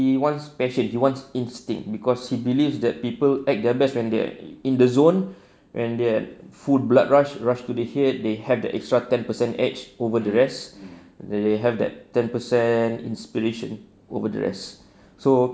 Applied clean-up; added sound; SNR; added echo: none; none; none; none.